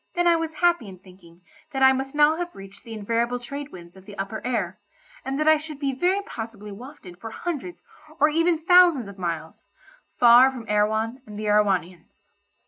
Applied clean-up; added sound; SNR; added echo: none; none; none; none.